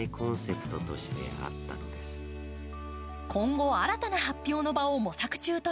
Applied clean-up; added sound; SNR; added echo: none; none; none; none.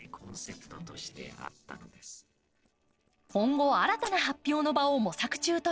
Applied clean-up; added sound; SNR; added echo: neural separator model SepFormer DNS4.